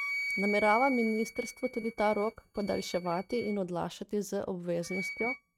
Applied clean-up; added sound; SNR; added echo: neural mask model RNNoise.